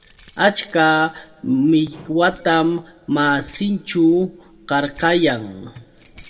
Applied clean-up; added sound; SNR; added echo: none; Keys jangling; 19 dB; reverberation time 1.0 s.